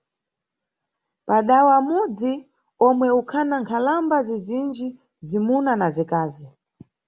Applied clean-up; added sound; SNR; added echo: none; none; none; none.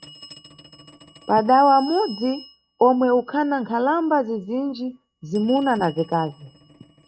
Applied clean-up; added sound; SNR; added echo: neural mask model RNNoise.